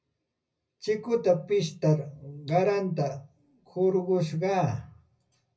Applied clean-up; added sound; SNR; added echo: none; none; none; reverberation time 0.4 s.